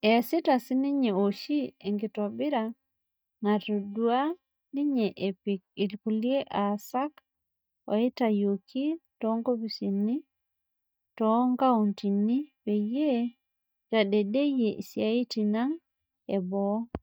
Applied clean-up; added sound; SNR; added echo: neural mask model DeepFilterNet 3.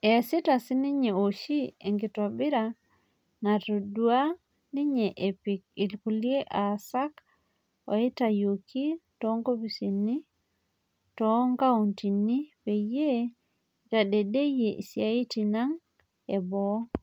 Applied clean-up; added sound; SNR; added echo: none; none; none; none.